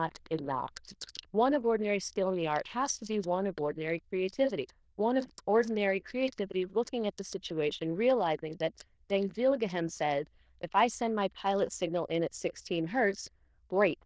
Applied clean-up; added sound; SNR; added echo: neural diffusion model UNIVERSE++.